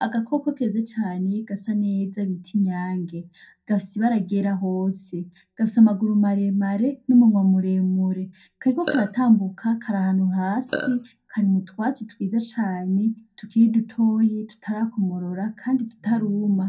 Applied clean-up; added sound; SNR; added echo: none; Burping, eructation; 6 dB; reverberation time 0.2 s.